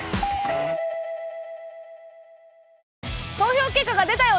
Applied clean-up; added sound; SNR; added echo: none; none; none; none.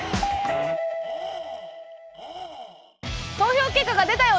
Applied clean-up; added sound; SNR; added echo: none; Tools; 15 dB; none.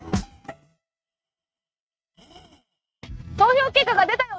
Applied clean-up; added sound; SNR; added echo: neural mask model RNNoise.